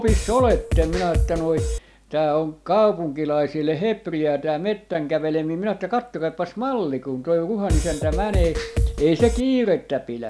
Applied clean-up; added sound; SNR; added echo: none; Drum kit; 0 dB; none.